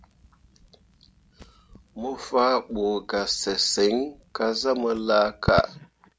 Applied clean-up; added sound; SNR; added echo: none; Crackle; 13 dB; none.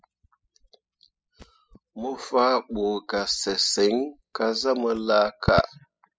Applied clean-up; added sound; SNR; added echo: classical method spectral subtraction.